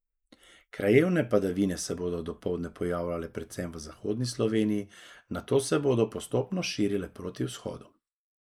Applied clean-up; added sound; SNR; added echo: neural mask model Resemble Enhance denoiser.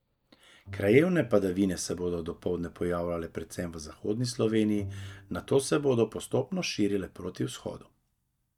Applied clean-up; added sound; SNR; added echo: neural mask model DeepFilterNet 3.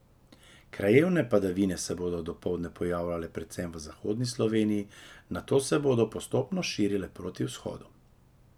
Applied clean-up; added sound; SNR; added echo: none; none; none; none.